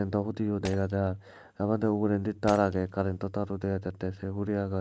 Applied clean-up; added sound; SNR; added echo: neural mask model RNNoise.